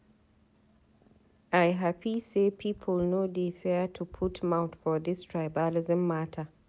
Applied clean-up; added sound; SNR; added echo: none; none; none; none.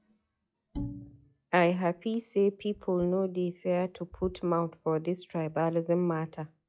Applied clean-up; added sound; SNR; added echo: classical method log-MMSE.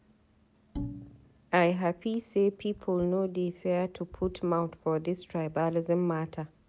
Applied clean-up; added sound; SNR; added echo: none; Bowed string instrument; 11 dB; none.